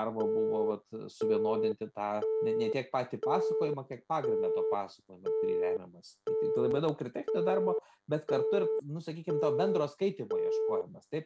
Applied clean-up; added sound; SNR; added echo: none; Telephone; -3 dB; none.